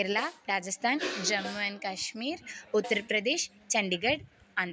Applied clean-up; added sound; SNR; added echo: none; Snare drum; 18 dB; none.